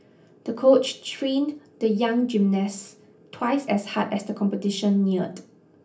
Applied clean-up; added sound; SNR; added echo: none; none; none; reverberation time 0.3 s.